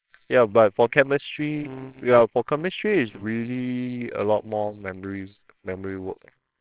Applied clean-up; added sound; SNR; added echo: neural separator model SepFormer WHAMR!.